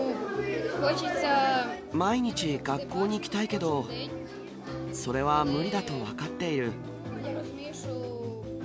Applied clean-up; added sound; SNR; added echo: none; none; none; none.